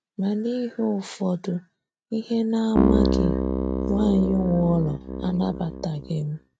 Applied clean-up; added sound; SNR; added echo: neural mask model RNNoise.